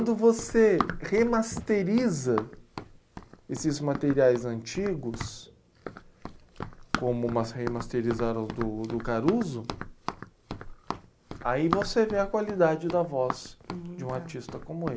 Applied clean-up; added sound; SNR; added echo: none; Run; 10 dB; none.